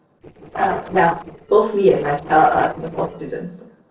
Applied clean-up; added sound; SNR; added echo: neural separator model SepFormer DNS4.